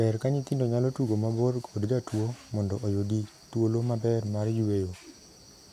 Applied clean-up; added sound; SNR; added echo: none; none; none; none.